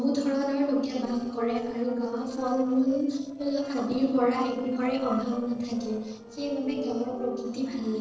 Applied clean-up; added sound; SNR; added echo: neural separator model SepFormer DNS4.